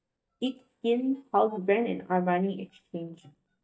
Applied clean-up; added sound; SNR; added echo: neural mask model DeepFilterNet 3.